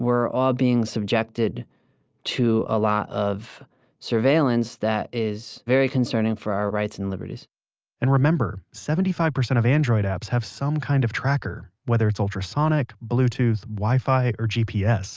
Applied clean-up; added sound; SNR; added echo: none; none; none; none.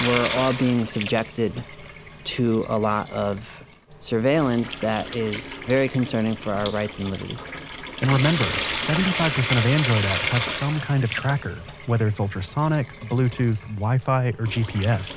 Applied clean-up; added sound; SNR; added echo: none; Trickle, dribble / Sink (filling or washing) / Water tap, faucet; 7 dB; none.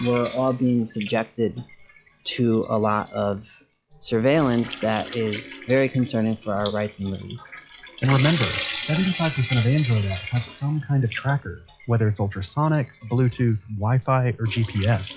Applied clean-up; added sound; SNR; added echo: classical method log-MMSE.